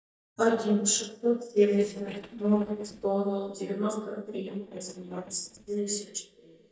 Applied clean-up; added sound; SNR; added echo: neural mask model DeepFilterNet 3.